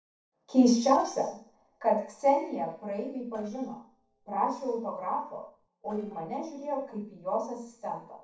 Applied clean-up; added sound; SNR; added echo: neural separator model SepFormer DNS4.